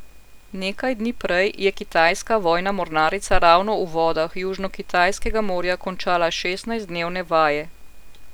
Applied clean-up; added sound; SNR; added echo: none; none; none; none.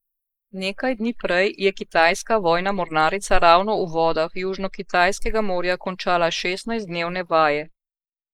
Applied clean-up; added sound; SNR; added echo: neural mask model Resemble Enhance denoiser.